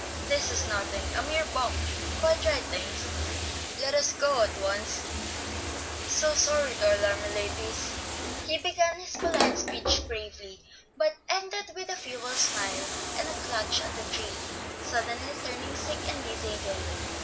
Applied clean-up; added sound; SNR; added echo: none; Bathtub (filling or washing); 3 dB; none.